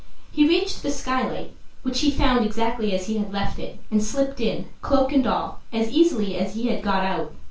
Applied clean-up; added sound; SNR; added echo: none; none; none; reverberation time 0.3 s.